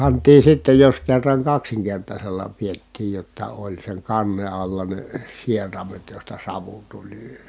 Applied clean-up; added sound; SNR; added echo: none; none; none; none.